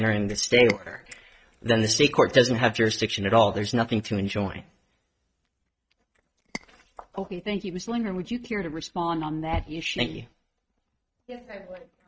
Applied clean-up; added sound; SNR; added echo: neural mask model RNNoise.